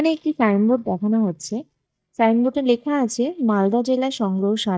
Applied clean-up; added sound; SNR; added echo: neural mask model DeepFilterNet 3.